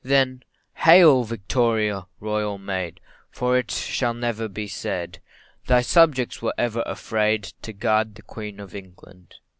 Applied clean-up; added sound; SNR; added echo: none; none; none; none.